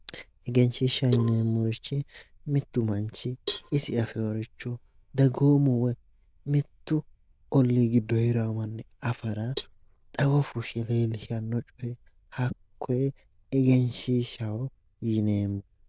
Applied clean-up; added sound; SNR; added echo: neural diffusion model UNIVERSE++.